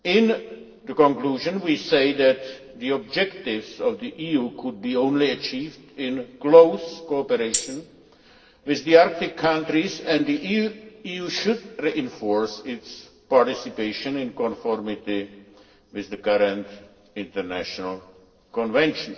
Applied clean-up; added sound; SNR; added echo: neural separator model SepFormer DNS4.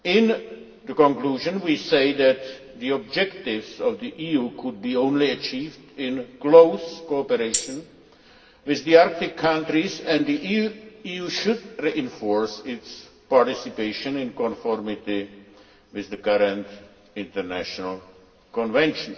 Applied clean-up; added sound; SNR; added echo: none; Tambourine; 9 dB; reverberation time 1.4 s.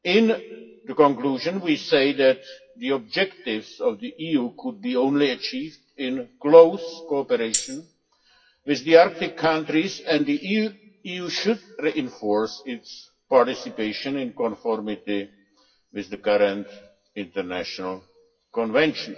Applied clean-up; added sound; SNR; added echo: classical method WPE with log-MMSE.